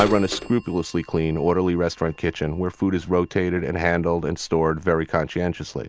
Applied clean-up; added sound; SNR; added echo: none; Bird vocalization, bird call, bird song / Telephone; 18 dB; none.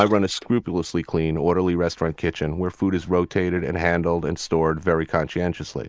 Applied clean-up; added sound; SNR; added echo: neural mask model Resemble Enhance denoiser.